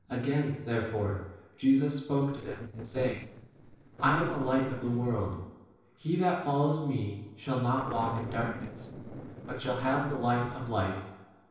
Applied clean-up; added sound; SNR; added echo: neural separator model SepFormer DNS4.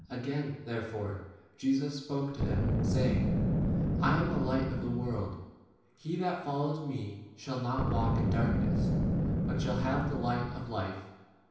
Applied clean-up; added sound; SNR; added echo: none; Boom; -2 dB; reverberation time 0.9 s.